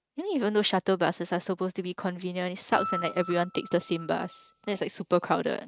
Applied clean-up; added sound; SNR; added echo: neural mask model RNNoise.